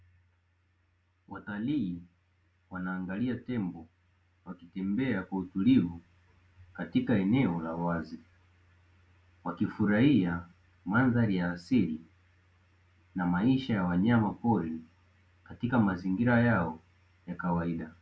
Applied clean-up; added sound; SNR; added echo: none; none; none; none.